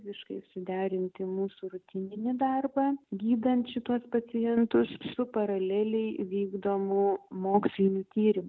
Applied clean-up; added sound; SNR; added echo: none; none; none; none.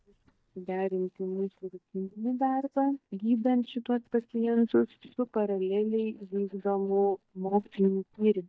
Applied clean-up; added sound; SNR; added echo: neural mask model DeepFilterNet 3.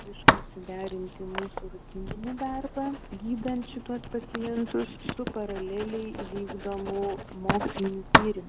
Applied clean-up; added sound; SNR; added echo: none; Writing; -3 dB; none.